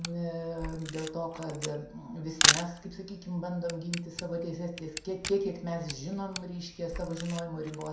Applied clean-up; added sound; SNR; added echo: none; Camera; 0 dB; reverberation time 0.5 s.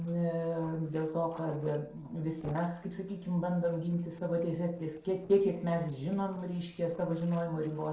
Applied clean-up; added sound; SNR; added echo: neural separator model SepFormer DNS4.